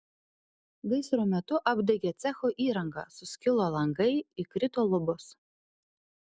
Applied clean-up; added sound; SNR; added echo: none; none; none; none.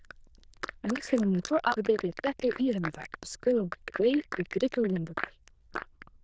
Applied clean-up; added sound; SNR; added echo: neural diffusion model UNIVERSE++.